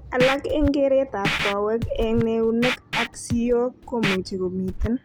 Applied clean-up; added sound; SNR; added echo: none; Scratching (performance technique); 6 dB; none.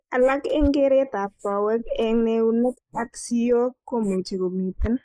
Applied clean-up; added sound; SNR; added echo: neural mask model Resemble Enhance denoiser.